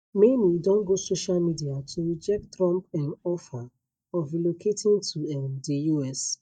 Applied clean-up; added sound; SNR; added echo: neural mask model DeepFilterNet 3.